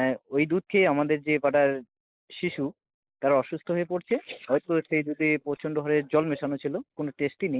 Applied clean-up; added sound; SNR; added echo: neural mask model Resemble Enhance denoiser.